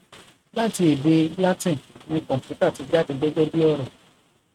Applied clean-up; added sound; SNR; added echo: neural mask model RNNoise.